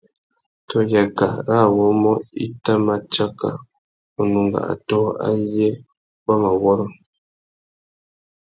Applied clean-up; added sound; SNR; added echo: none; none; none; none.